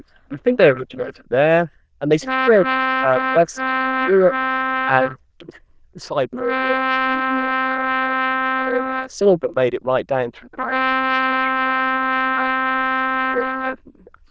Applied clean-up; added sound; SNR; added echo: neural diffusion model UNIVERSE++.